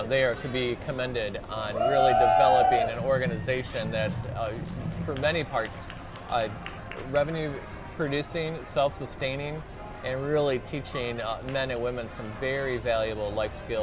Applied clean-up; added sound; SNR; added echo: none; Boat, Water vehicle; 18 dB; none.